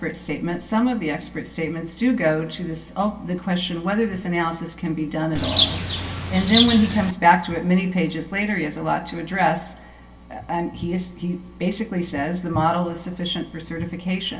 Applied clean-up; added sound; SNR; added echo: none; Bird; -2 dB; reverberation time 0.2 s.